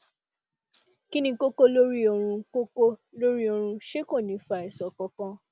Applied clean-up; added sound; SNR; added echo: none; none; none; none.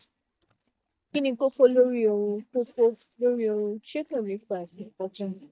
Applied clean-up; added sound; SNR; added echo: neural mask model DeepFilterNet 3.